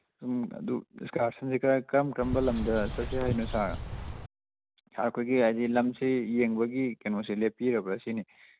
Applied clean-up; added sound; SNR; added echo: none; Bird; 5 dB; none.